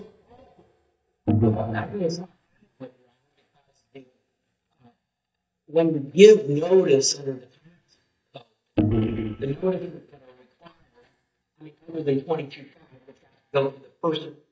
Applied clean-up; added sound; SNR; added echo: neural mask model DeepFilterNet 3.